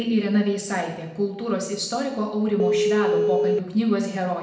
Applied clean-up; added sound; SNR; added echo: none; Telephone; -3 dB; reverberation time 0.8 s.